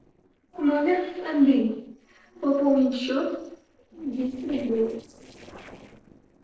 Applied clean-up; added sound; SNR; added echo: neural separator model SepFormer DNS4.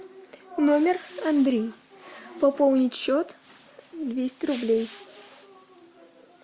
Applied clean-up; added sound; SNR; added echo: none; none; none; none.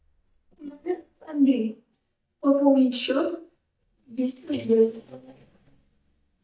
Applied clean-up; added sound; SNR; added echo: neural mask model DeepFilterNet 3.